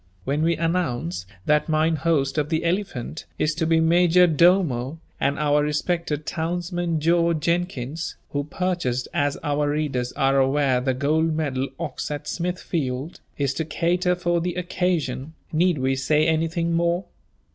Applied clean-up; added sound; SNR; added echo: none; none; none; none.